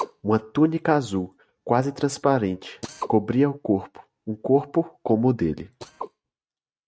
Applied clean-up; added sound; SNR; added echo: neural mask model RNNoise.